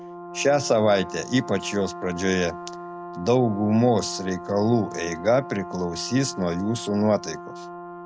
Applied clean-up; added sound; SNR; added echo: none; Brass instrument; 12 dB; none.